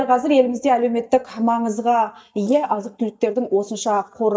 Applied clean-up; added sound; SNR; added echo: neural mask model DeepFilterNet 3.